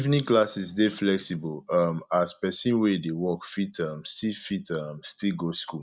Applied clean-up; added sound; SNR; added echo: none; none; none; none.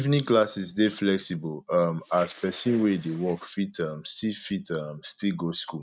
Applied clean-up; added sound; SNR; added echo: neural mask model RNNoise.